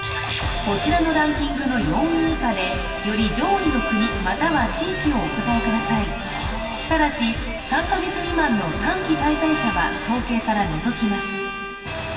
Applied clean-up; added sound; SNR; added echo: none; Bowed string instrument; 11 dB; reverberation time 2.6 s.